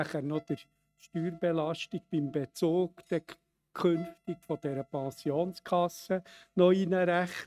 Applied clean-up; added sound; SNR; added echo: neural mask model RNNoise.